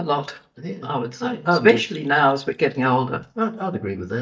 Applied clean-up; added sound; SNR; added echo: neural mask model DeepFilterNet 3.